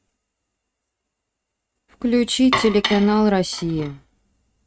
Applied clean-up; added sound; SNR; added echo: neural mask model RNNoise.